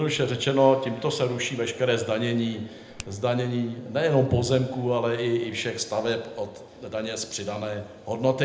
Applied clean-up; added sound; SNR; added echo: none; Finger snapping; 20 dB; reverberation time 0.7 s.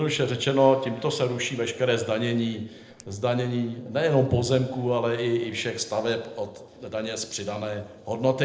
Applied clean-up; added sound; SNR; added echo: neural separator model SepFormer DNS4.